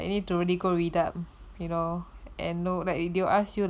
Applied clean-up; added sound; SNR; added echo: none; none; none; none.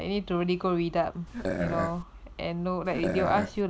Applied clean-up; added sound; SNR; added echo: none; Burping, eructation; 3 dB; none.